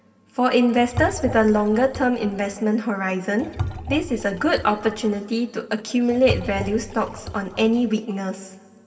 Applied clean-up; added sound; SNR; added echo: none; Liquid; 12 dB; reverberation time 1.7 s.